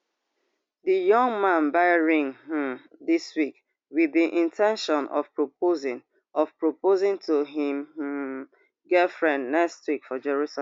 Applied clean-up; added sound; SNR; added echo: none; none; none; none.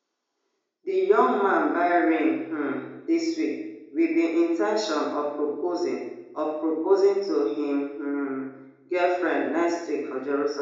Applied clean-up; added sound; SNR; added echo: none; none; none; reverberation time 0.9 s.